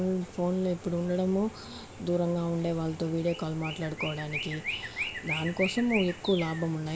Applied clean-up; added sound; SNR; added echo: none; Chirp, tweet; 10 dB; none.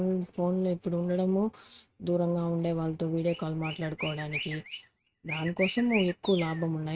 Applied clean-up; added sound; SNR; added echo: neural mask model RNNoise.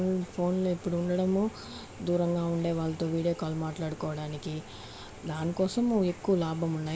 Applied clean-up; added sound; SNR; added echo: none; none; none; none.